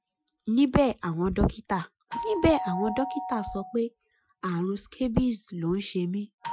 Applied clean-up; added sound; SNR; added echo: classical method Wiener filter.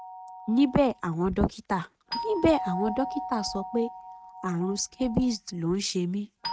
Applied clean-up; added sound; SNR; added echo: neural mask model RNNoise.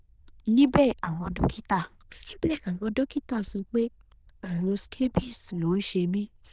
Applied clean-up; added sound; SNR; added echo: neural diffusion model UNIVERSE++.